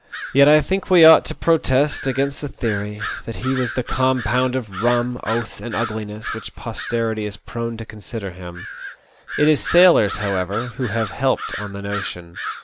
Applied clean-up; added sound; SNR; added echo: none; Bird vocalization, bird call, bird song; 12 dB; none.